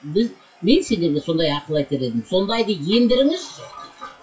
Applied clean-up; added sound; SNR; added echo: classical method WPE with log-MMSE.